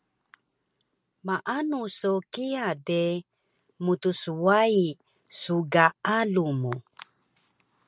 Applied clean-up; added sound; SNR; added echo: none; none; none; none.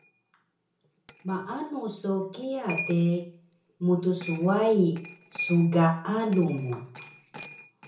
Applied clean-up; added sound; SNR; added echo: none; Coin (dropping); 15 dB; reverberation time 0.6 s.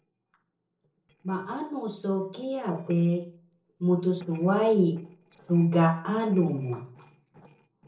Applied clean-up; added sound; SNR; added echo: neural separator model SepFormer DNS4.